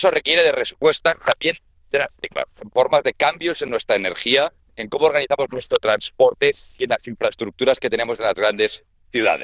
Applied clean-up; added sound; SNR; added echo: neural diffusion model UNIVERSE++.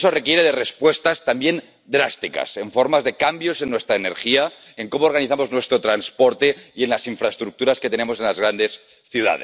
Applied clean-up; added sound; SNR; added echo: none; none; none; none.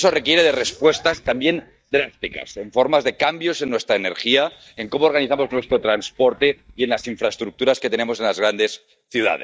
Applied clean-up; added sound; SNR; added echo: neural mask model DeepFilterNet 3.